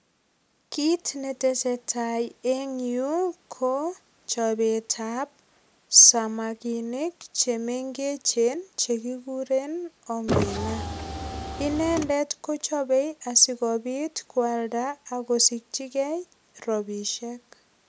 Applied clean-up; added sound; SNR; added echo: none; Car; 3 dB; none.